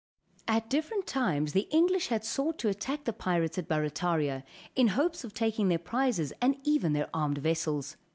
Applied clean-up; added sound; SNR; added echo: none; none; none; none.